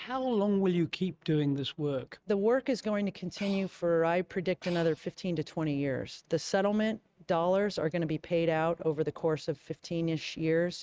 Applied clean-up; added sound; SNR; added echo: neural mask model RNNoise.